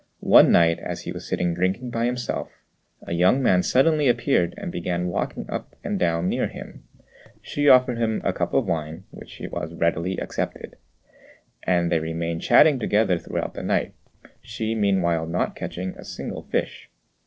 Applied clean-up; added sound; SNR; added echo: neural separator model SepFormer DNS4.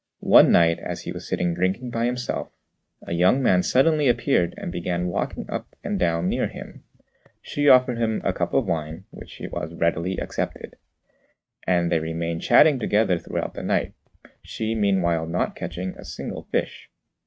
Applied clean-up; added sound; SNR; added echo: neural mask model RNNoise.